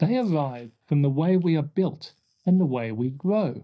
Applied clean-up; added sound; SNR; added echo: neural mask model DeepFilterNet 3.